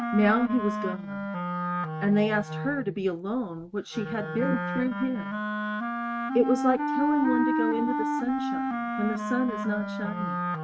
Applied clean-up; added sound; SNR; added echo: neural mask model RNNoise.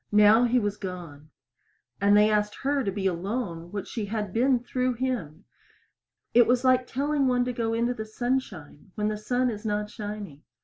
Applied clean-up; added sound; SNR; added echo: none; none; none; none.